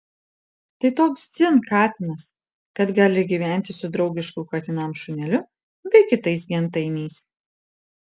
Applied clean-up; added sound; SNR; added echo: none; none; none; none.